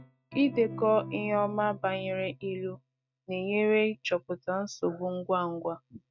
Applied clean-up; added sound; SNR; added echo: neural mask model RNNoise.